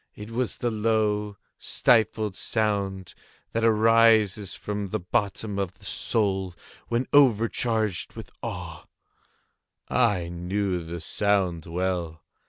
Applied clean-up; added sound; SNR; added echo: none; none; none; none.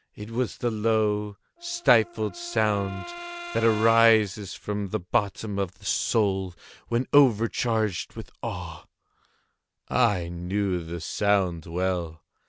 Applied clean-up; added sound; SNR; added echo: none; Brass instrument; 14 dB; none.